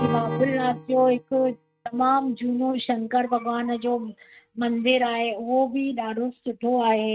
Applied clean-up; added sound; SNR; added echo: neural mask model RNNoise.